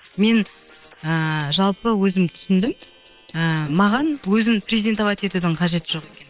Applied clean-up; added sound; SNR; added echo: neural separator model SepFormer WHAM!.